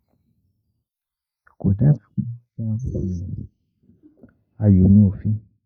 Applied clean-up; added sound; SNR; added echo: neural mask model Resemble Enhance denoiser.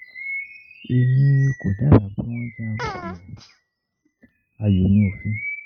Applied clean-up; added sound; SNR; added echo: neural mask model RNNoise.